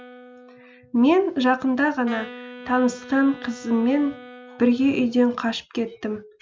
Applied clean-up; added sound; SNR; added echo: none; Wind instrument, woodwind instrument; 20 dB; none.